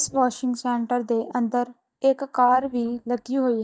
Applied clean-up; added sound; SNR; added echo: neural mask model DeepFilterNet 3.